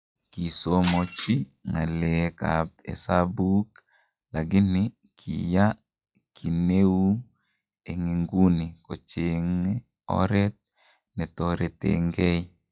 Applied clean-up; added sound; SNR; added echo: classical method log-MMSE.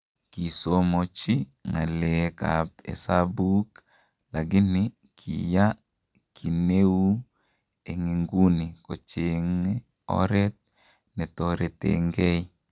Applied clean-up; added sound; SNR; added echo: none; none; none; none.